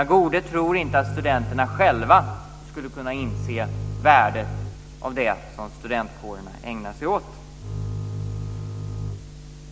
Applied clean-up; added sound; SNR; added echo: none; Bowed string instrument; 7 dB; none.